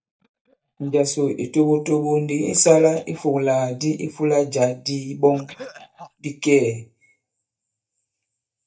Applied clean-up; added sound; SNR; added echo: neural mask model DeepFilterNet 3.